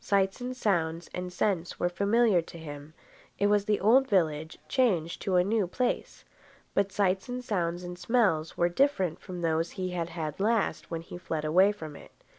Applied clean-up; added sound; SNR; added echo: none; none; none; none.